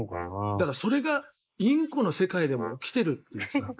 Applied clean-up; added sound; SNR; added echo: neural mask model Resemble Enhance denoiser.